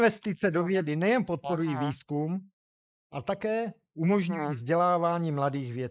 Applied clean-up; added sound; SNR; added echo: neural mask model Resemble Enhance denoiser.